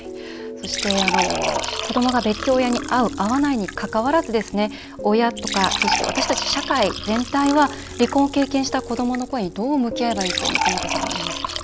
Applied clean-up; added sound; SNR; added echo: none; Fill (with liquid) / Trickle, dribble; 6 dB; none.